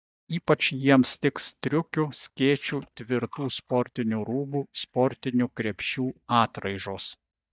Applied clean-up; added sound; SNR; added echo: neural mask model DeepFilterNet 3.